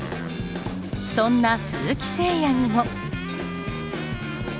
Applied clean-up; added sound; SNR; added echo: none; none; none; none.